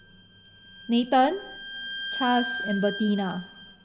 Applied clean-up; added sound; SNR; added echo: none; Bowed string instrument; 9 dB; reverberation time 2.1 s.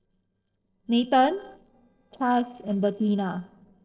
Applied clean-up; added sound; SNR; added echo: neural separator model SepFormer DNS4.